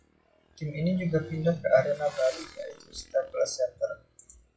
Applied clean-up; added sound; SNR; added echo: classical method WPE with log-MMSE.